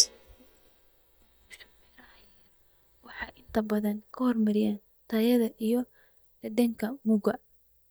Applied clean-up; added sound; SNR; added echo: neural mask model DeepFilterNet 3.